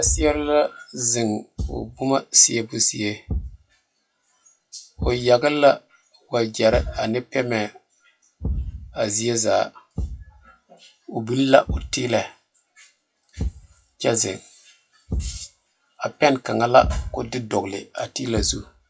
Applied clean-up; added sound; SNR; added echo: classical method WPE with log-MMSE.